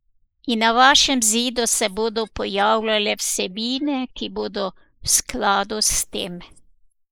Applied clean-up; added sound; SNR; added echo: neural mask model Resemble Enhance denoiser.